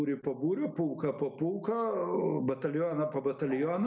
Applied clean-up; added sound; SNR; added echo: none; Bark; 16 dB; none.